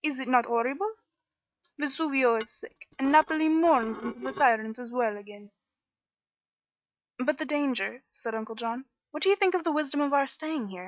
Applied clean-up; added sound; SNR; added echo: neural mask model RNNoise.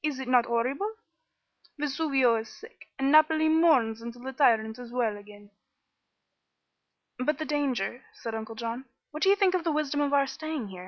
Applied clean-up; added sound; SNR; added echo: none; none; none; none.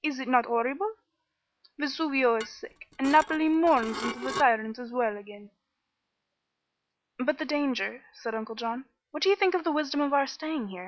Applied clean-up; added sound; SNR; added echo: none; Dishes, pots, and pans / Glass; 10 dB; none.